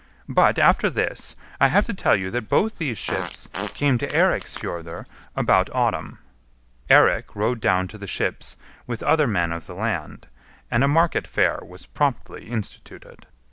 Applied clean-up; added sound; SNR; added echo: none; Fart; 13 dB; none.